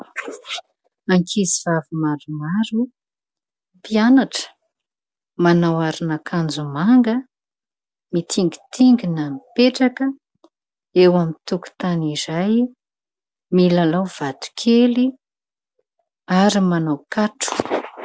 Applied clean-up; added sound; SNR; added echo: none; none; none; none.